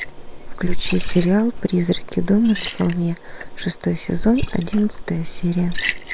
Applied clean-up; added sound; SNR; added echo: neural separator model SepFormer WHAM!.